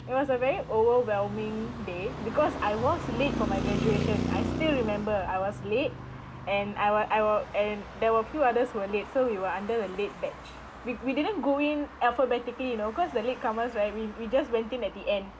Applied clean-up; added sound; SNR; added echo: none; Traffic noise, roadway noise; 8 dB; none.